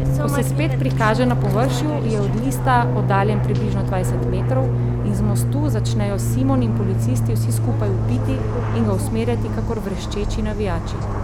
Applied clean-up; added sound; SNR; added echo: none; Fixed-wing aircraft, airplane; -4 dB; none.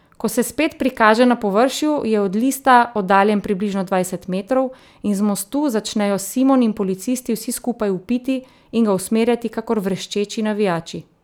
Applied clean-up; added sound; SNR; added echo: none; none; none; none.